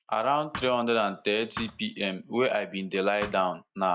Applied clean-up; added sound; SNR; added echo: none; Thump, thud; 12 dB; none.